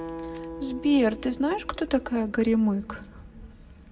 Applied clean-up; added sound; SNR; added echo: none; Acoustic guitar; 15 dB; reverberation time 0.3 s.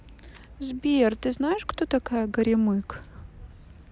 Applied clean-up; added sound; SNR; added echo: none; none; none; none.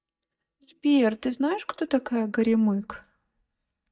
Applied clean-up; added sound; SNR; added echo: neural mask model DeepFilterNet 3.